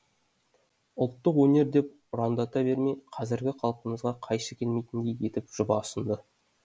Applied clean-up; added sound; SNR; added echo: none; none; none; none.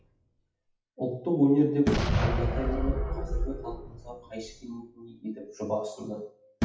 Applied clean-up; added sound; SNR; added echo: classical method WPE with log-MMSE.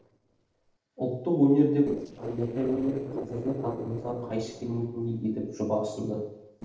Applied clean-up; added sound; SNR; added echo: neural separator model SepFormer DNS4.